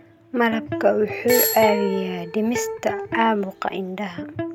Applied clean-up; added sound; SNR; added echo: none; Doorbell + Electric guitar; 5 dB; none.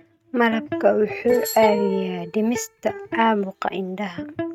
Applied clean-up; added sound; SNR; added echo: neural mask model RNNoise.